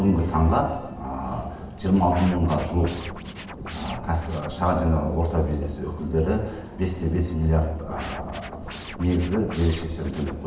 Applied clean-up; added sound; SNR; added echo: none; Scratching (performance technique); 14 dB; reverberation time 1.0 s.